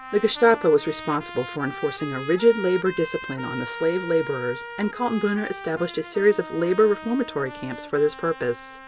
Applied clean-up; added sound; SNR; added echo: none; Trumpet; 13 dB; none.